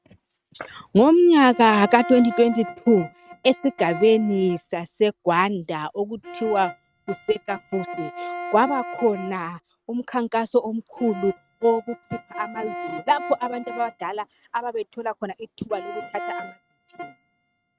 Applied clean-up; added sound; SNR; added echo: neural mask model RNNoise.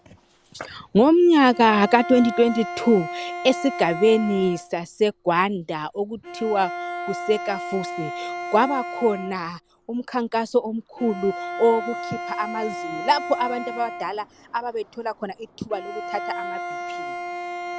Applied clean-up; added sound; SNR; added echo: none; Bowed string instrument; 10 dB; none.